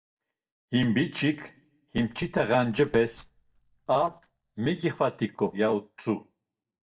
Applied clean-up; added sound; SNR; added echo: neural mask model DeepFilterNet 3.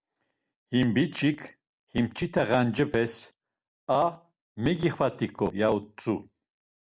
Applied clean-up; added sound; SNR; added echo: none; none; none; none.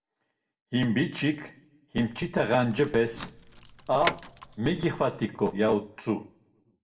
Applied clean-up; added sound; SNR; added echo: none; Door / Car; 11 dB; reverberation time 0.4 s.